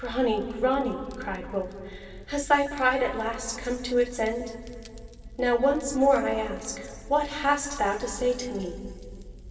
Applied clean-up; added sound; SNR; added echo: none; Fire; 16 dB; reverberation time 2.7 s.